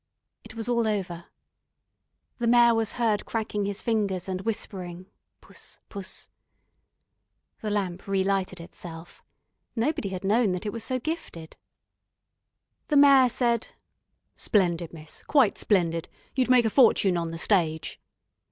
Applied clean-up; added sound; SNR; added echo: none; none; none; none.